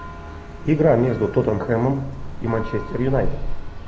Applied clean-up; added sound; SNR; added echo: none; Church bell; 7 dB; none.